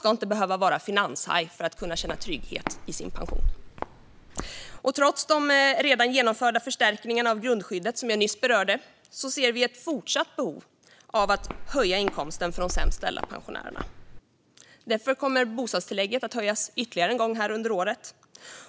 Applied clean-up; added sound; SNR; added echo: none; Walk, footsteps; 3 dB; none.